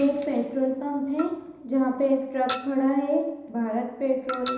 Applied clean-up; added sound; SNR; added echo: none; Chink, clink; 8 dB; reverberation time 0.9 s.